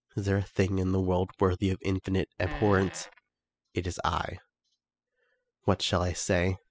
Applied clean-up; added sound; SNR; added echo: classical method spectral subtraction.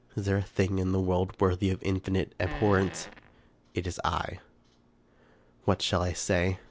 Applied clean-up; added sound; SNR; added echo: none; Fart; 13 dB; none.